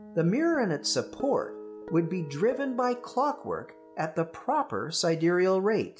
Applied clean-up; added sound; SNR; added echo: none; Guitar; 18 dB; none.